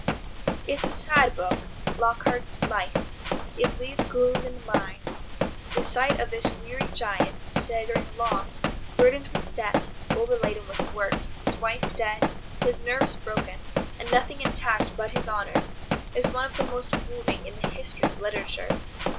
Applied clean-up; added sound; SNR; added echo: none; Run; 0 dB; none.